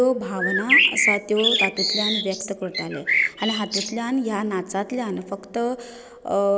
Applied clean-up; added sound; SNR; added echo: none; Bird; -2 dB; none.